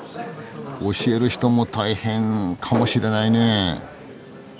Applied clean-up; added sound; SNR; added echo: none; none; none; none.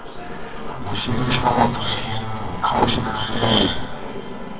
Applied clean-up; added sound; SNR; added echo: neural separator model SepFormer WHAMR!.